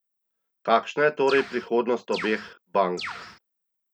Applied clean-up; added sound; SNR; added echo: none; Bird; 10 dB; none.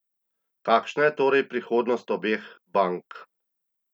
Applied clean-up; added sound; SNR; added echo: none; none; none; none.